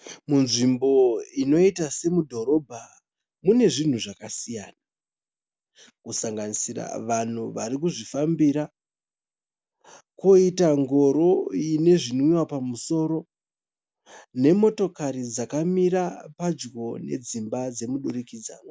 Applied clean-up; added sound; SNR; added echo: none; none; none; none.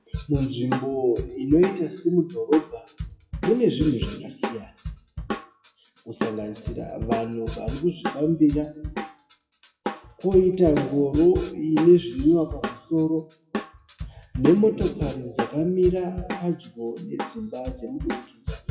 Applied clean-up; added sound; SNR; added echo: classical method WPE with log-MMSE.